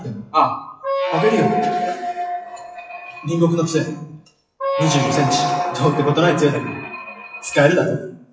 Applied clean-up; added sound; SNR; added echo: classical method WPE with log-MMSE.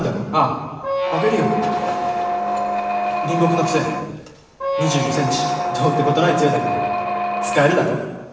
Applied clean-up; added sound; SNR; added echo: none; Squeak; 0 dB; reverberation time 1.1 s.